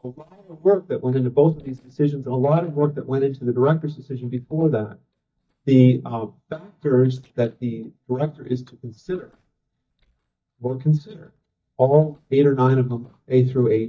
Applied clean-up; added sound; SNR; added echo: neural mask model DeepFilterNet 3.